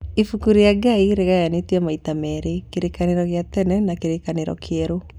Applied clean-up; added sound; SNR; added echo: none; none; none; none.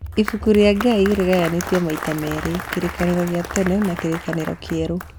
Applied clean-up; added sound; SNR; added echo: none; Applause; 11 dB; none.